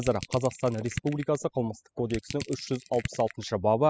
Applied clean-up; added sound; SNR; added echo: classical method spectral subtraction.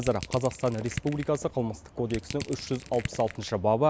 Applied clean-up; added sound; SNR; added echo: none; Crushing; 12 dB; none.